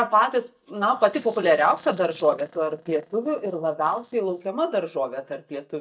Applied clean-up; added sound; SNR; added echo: neural mask model DeepFilterNet 3.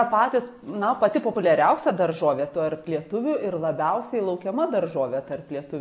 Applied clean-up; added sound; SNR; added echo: none; none; none; none.